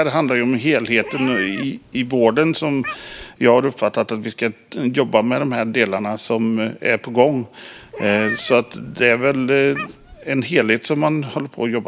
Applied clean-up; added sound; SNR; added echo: none; Meow; 14 dB; none.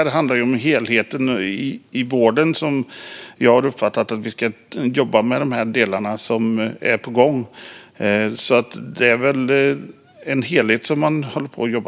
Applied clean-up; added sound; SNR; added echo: none; none; none; none.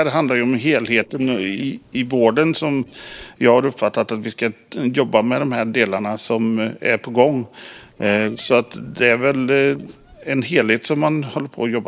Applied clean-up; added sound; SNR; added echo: neural separator model SepFormer DNS4.